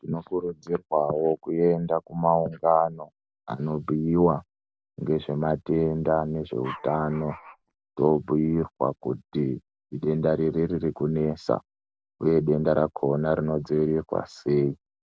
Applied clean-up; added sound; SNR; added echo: none; Dog; 16 dB; none.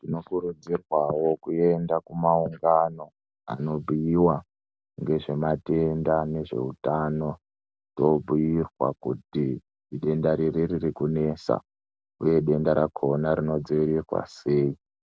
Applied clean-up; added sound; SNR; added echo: none; none; none; none.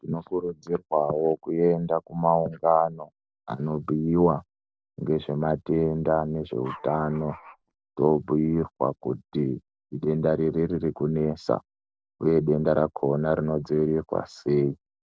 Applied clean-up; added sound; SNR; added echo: neural separator model SepFormer DNS4.